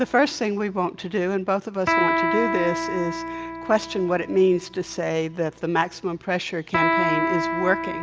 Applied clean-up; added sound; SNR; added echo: none; Electric guitar; 3 dB; none.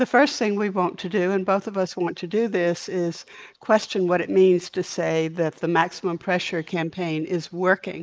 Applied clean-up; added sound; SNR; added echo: neural mask model Resemble Enhance denoiser.